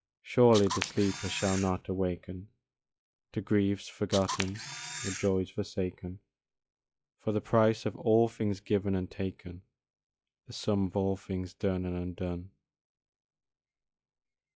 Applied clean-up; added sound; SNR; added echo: classical method log-MMSE.